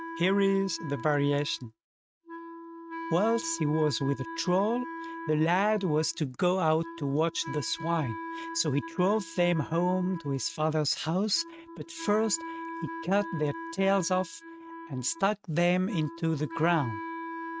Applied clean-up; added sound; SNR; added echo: neural mask model RNNoise.